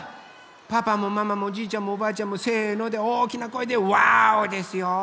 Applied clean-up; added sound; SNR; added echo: none; none; none; none.